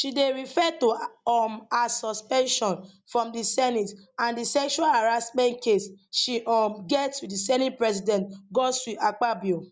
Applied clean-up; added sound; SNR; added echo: none; none; none; none.